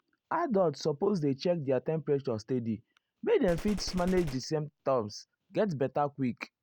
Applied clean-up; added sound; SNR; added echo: none; Gunshot, gunfire; 11 dB; none.